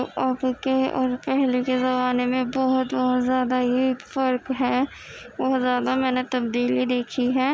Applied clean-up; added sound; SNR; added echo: none; none; none; none.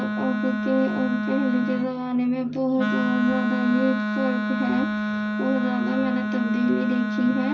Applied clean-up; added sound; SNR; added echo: none; Wind instrument, woodwind instrument; 1 dB; reverberation time 0.4 s.